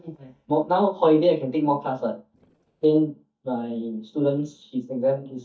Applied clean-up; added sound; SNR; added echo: neural mask model DeepFilterNet 3.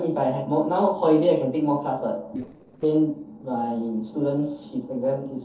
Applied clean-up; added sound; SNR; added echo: neural separator model SepFormer DNS4.